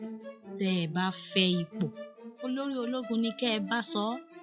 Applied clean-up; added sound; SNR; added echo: classical method log-MMSE.